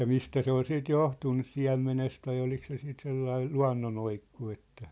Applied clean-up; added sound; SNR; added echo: none; none; none; none.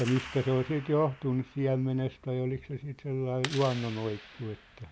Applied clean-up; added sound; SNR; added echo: none; Clapping; 15 dB; none.